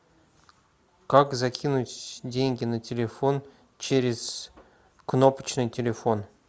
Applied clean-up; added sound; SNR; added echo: none; none; none; none.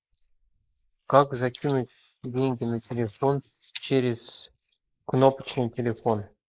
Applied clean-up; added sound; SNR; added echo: neural mask model Resemble Enhance denoiser.